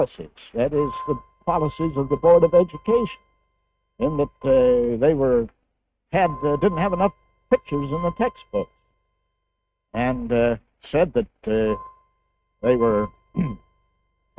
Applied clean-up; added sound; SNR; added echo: neural mask model RNNoise.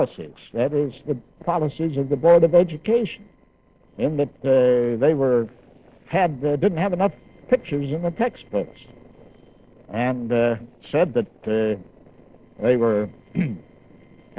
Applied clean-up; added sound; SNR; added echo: neural separator model SepFormer DNS4.